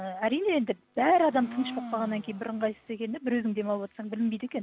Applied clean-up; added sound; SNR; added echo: none; Domestic sounds, home sounds; 13 dB; none.